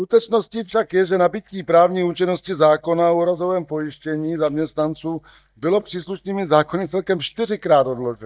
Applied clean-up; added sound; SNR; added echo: neural mask model DeepFilterNet 3.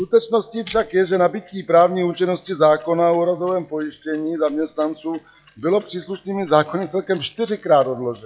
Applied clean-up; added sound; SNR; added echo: classical method log-MMSE.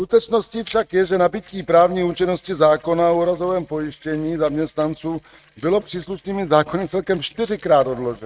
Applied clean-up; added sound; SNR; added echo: neural mask model RNNoise.